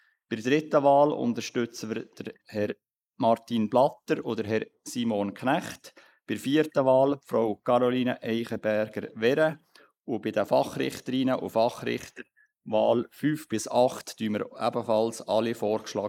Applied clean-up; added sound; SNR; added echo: neural mask model Resemble Enhance denoiser.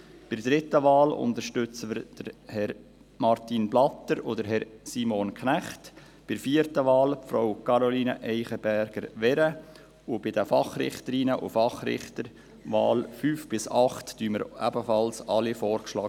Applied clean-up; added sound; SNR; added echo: none; none; none; none.